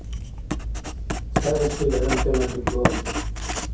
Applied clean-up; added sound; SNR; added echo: none; Writing; -2 dB; reverberation time 0.6 s.